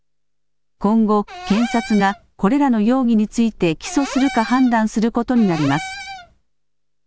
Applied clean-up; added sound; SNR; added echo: none; Cupboard open or close / Door; 13 dB; none.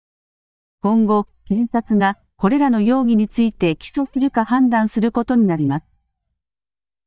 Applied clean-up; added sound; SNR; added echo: neural mask model DeepFilterNet 3.